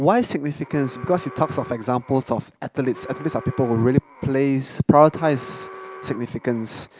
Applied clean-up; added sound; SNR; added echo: none; Alarm; 19 dB; none.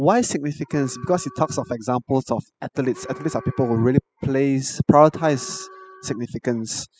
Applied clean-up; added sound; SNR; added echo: classical method spectral subtraction.